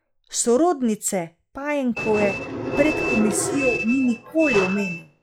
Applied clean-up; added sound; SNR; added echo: classical method log-MMSE.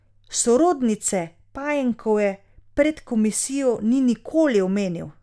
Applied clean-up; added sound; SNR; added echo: none; none; none; none.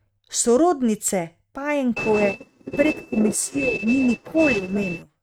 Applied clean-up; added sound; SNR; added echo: neural mask model RNNoise.